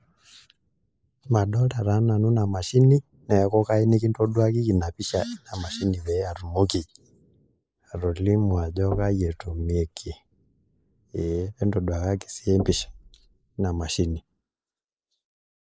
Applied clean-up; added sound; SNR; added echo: neural mask model Resemble Enhance denoiser.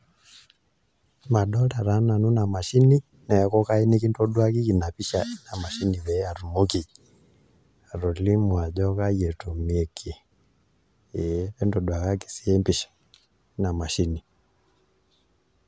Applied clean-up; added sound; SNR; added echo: none; none; none; none.